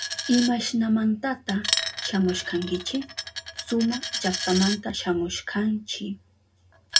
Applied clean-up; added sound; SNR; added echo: none; Coin (dropping); 6 dB; reverberation time 0.2 s.